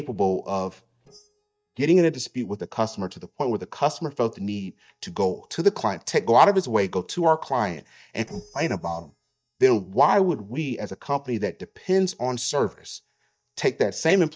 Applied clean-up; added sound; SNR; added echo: neural mask model DeepFilterNet 3.